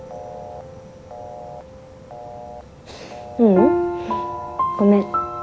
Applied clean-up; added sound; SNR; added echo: none; Telephone; 16 dB; none.